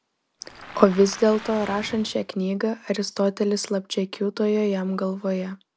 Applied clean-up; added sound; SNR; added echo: none; Waves, surf; 16 dB; none.